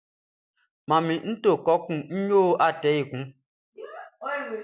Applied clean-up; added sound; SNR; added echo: none; none; none; none.